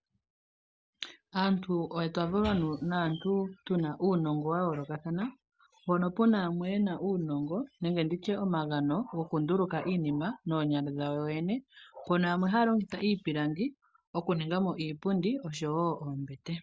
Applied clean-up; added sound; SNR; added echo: none; none; none; none.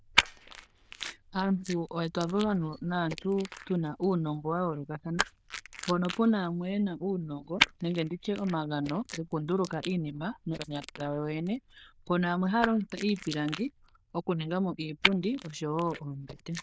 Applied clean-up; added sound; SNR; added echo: neural diffusion model UNIVERSE++.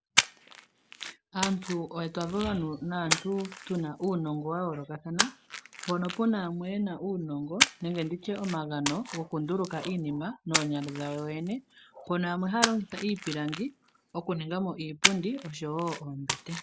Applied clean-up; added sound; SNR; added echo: none; Splash, splatter; 3 dB; none.